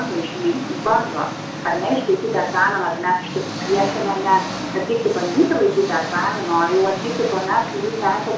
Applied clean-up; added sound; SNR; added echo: none; Engine; 8 dB; reverberation time 0.4 s.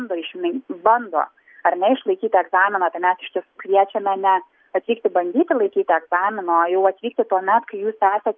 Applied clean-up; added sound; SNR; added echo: none; none; none; none.